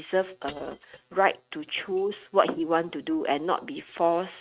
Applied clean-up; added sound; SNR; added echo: neural mask model RNNoise.